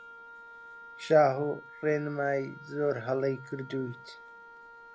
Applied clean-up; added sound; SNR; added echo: none; Wind instrument, woodwind instrument; 18 dB; none.